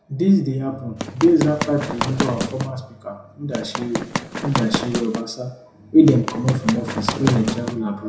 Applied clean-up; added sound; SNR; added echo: none; Run; 5 dB; reverberation time 0.5 s.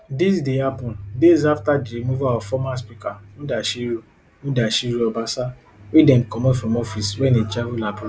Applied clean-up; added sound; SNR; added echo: none; none; none; none.